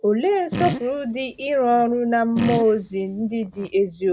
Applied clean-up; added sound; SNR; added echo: none; Fart; 11 dB; none.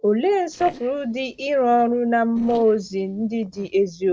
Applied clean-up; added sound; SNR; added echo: neural separator model SepFormer DNS4.